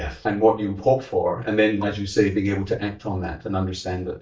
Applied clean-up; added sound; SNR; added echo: neural mask model DeepFilterNet 3.